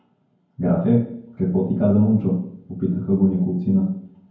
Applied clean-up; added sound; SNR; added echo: none; none; none; reverberation time 0.9 s.